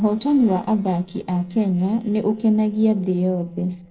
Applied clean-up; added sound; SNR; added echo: neural separator model SepFormer DNS4.